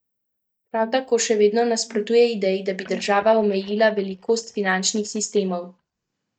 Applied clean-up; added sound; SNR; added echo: neural mask model DeepFilterNet 3.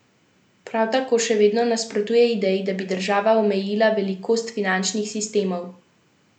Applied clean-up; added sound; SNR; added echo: none; none; none; none.